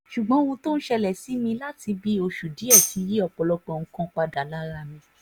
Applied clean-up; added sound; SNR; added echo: none; Tambourine; -3 dB; none.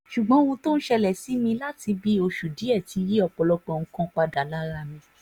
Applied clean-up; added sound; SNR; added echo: none; none; none; none.